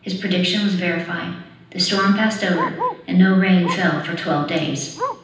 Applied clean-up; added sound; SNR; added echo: none; Bark; 12 dB; reverberation time 0.9 s.